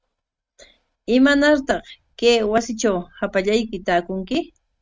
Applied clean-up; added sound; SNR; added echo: neural mask model RNNoise.